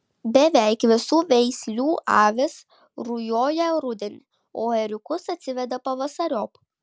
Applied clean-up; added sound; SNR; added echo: none; none; none; none.